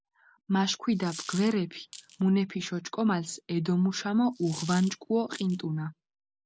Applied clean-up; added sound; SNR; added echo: none; Coin (dropping); 16 dB; none.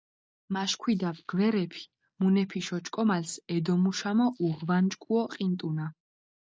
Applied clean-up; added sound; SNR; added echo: neural mask model DeepFilterNet 3.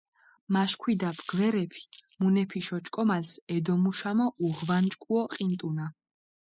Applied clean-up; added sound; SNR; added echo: classical method spectral subtraction.